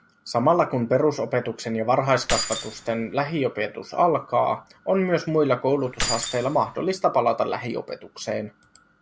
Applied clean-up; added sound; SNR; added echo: none; Keys jangling; 7 dB; none.